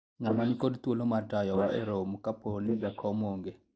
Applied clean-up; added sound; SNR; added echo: neural mask model Resemble Enhance denoiser.